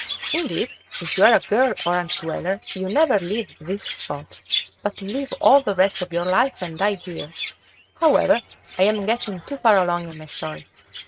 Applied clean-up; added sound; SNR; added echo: neural mask model RNNoise.